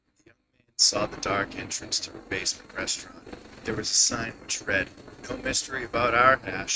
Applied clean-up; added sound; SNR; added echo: neural mask model RNNoise.